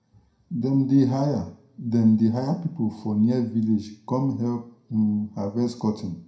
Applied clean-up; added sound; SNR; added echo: none; none; none; reverberation time 0.4 s.